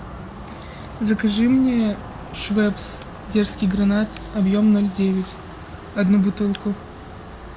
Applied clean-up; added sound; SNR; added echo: none; Engine; 19 dB; none.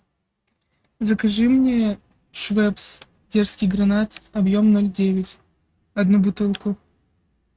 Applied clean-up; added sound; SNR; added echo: neural mask model RNNoise.